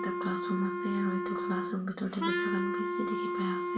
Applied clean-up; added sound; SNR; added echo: none; Wind instrument, woodwind instrument; -1 dB; reverberation time 0.3 s.